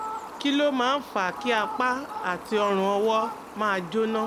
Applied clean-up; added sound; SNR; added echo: none; Fowl; 10 dB; none.